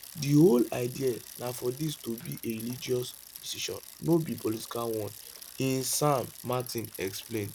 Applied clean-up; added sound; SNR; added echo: none; Bicycle; 16 dB; none.